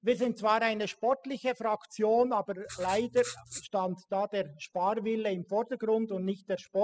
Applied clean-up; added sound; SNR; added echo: classical method spectral subtraction.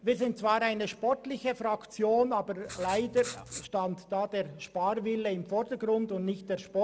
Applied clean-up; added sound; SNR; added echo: none; Writing; 13 dB; none.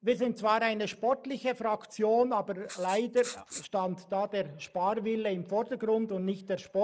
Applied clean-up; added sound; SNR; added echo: neural mask model Resemble Enhance denoiser.